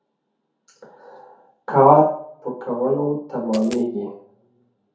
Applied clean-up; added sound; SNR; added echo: none; Coin (dropping); 18 dB; reverberation time 0.5 s.